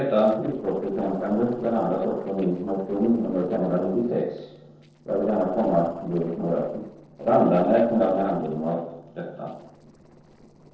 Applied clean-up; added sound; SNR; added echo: neural separator model SepFormer DNS4.